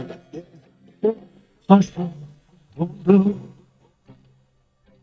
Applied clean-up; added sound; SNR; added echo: neural mask model DeepFilterNet 3.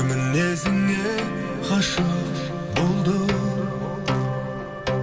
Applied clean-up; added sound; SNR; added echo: none; Wind instrument, woodwind instrument; 14 dB; reverberation time 0.2 s.